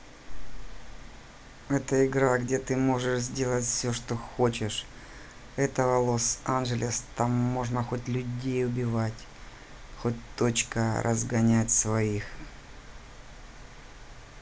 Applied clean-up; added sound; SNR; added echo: none; none; none; none.